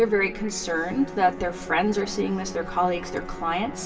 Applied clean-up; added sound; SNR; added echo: none; Musical instrument; 14 dB; reverberation time 2.9 s.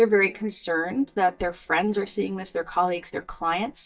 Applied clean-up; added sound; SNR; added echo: neural mask model DeepFilterNet 3.